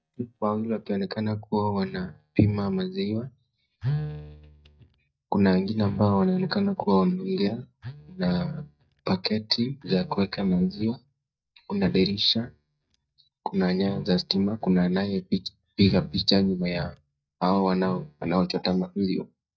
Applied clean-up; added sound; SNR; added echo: neural mask model DeepFilterNet 3.